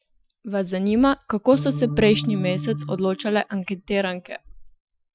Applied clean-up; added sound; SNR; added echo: classical method Wiener filter.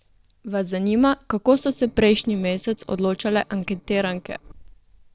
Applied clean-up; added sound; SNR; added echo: neural separator model SepFormer DNS4.